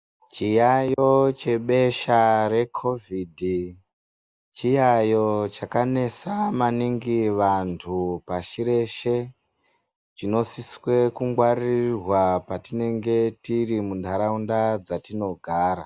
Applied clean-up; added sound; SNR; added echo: none; none; none; none.